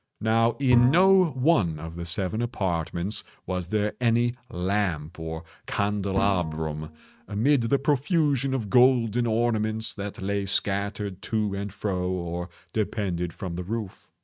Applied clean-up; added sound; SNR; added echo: neural mask model RNNoise.